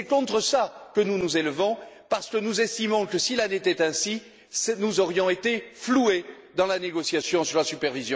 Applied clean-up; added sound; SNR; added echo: none; none; none; none.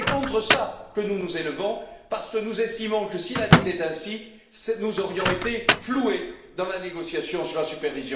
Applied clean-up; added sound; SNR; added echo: none; Microwave oven; 1 dB; reverberation time 0.7 s.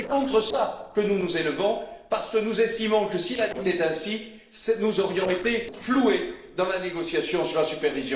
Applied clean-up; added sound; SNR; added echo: neural separator model SepFormer DNS4.